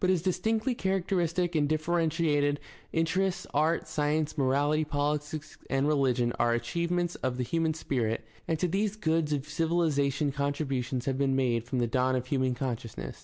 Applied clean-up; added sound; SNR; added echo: none; none; none; none.